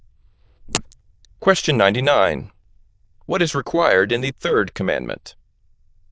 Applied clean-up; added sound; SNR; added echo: neural diffusion model UNIVERSE++.